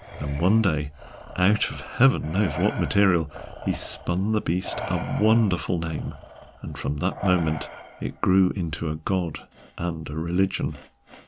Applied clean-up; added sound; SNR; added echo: none; Respiratory sounds; 15 dB; none.